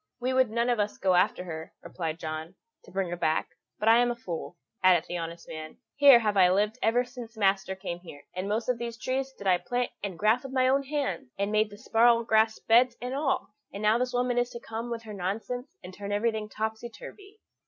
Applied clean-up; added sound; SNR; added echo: none; none; none; none.